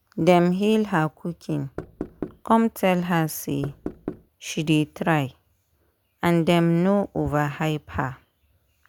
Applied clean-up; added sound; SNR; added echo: none; Knock; 11 dB; none.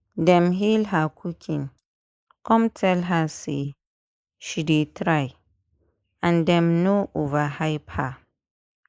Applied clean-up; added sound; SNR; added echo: neural mask model Resemble Enhance denoiser.